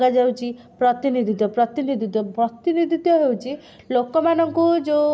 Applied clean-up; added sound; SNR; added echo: none; none; none; none.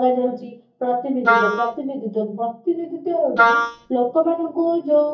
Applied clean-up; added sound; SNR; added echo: neural mask model DeepFilterNet 3.